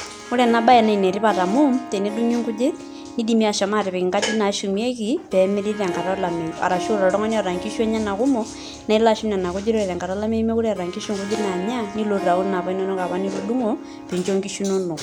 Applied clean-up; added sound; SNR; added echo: none; Harp; 12 dB; none.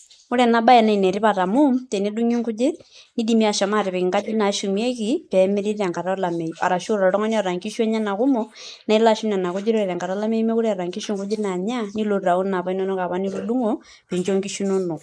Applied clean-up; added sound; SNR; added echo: neural mask model Resemble Enhance denoiser.